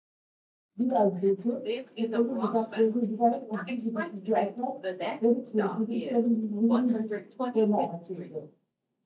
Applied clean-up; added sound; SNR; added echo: neural mask model DeepFilterNet 3.